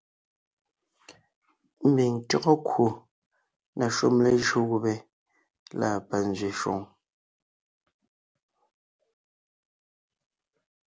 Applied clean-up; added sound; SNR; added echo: none; none; none; none.